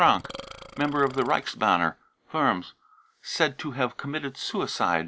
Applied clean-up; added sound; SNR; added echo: none; Burping, eructation; 16 dB; none.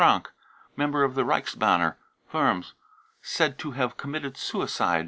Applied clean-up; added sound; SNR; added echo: none; none; none; none.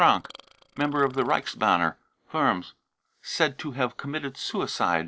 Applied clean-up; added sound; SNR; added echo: neural separator model SepFormer DNS4.